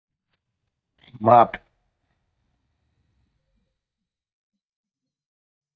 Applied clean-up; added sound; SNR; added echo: neural mask model DeepFilterNet 3.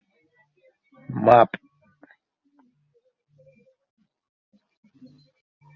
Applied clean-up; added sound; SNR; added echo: none; none; none; none.